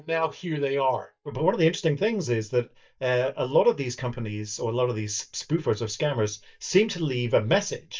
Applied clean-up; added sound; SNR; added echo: neural mask model DeepFilterNet 3.